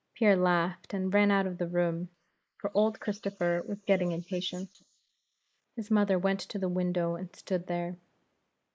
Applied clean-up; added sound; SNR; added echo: neural mask model Resemble Enhance denoiser.